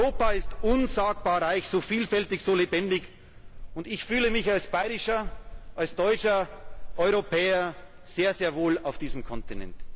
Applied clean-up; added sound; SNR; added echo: none; Wind; 7 dB; none.